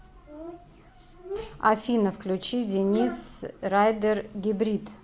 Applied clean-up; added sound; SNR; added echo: none; none; none; none.